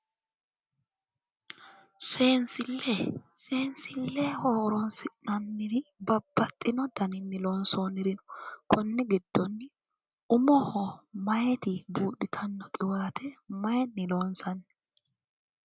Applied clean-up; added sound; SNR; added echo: none; none; none; none.